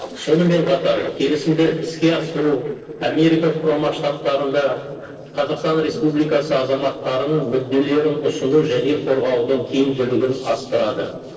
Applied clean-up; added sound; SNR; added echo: neural separator model SepFormer DNS4.